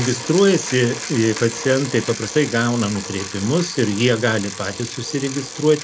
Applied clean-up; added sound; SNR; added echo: none; Bicycle; 11 dB; none.